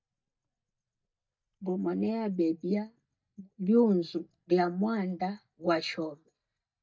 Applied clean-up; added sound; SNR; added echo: neural mask model DeepFilterNet 3.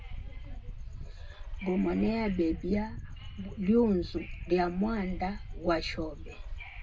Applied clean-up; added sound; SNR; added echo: none; Subway, metro, underground / Wind; 8 dB; reverberation time 0.2 s.